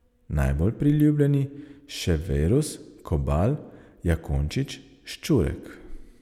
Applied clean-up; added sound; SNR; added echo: none; none; none; none.